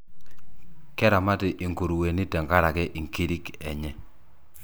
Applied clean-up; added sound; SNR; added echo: none; none; none; none.